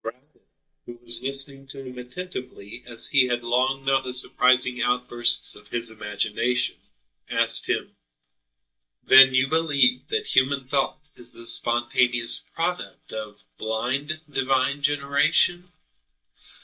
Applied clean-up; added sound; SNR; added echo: neural mask model DeepFilterNet 3.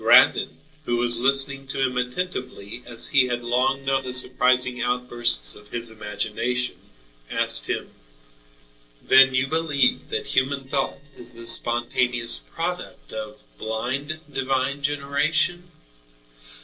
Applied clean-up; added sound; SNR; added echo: neural separator model SepFormer DNS4.